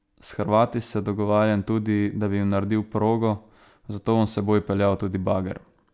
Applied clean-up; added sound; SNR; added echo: none; none; none; none.